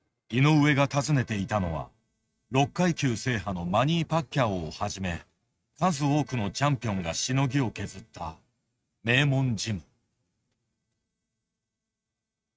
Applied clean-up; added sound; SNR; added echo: neural mask model RNNoise.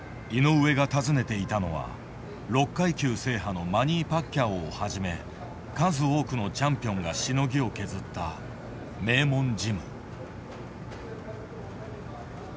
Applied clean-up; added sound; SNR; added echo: none; none; none; none.